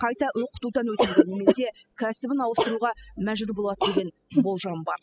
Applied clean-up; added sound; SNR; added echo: classical method spectral subtraction.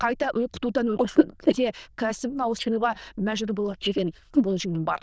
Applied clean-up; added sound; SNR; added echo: neural diffusion model UNIVERSE++.